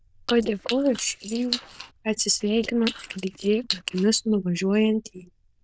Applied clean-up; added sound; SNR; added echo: neural diffusion model UNIVERSE++.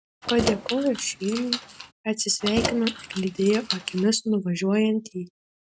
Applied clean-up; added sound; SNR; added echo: none; Keys jangling; 7 dB; none.